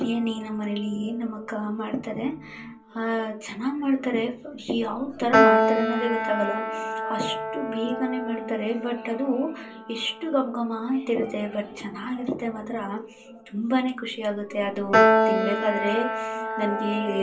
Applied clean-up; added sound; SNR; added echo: none; Piano; 0 dB; reverberation time 0.3 s.